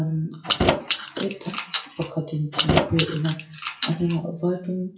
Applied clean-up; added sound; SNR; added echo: classical method WPE with log-MMSE.